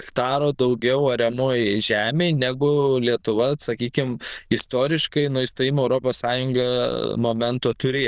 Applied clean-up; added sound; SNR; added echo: neural diffusion model UNIVERSE++.